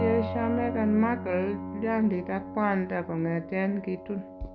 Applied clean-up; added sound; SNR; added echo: none; Piano; 8 dB; none.